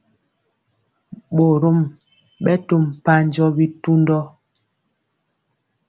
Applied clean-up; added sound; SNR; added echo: none; none; none; none.